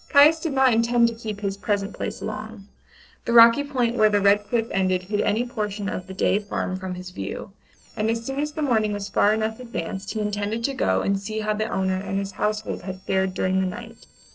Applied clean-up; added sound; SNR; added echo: neural separator model SepFormer DNS4.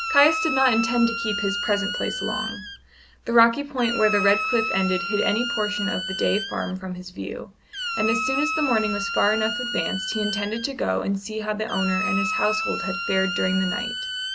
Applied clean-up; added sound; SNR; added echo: none; Squeak; 4 dB; none.